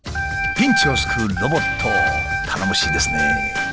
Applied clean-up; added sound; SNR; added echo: none; Organ; -1 dB; none.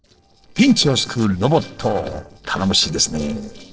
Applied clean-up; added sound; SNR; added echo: neural separator model SepFormer DNS4.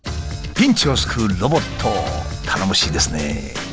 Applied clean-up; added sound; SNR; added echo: none; none; none; none.